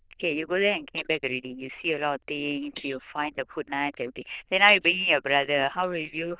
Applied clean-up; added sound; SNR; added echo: neural diffusion model UNIVERSE++.